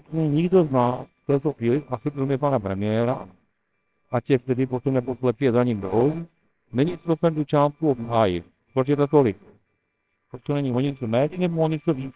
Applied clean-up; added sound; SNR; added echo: neural separator model SepFormer WHAMR!.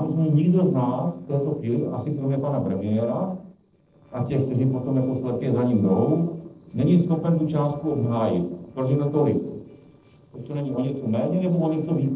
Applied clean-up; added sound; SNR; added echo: neural separator model SepFormer DNS4.